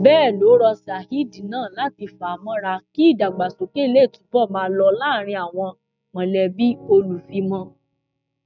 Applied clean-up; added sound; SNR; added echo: neural mask model RNNoise.